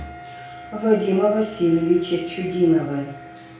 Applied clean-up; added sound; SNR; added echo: none; Wind instrument, woodwind instrument; 19 dB; reverberation time 0.5 s.